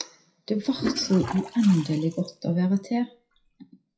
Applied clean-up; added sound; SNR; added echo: classical method WPE with log-MMSE.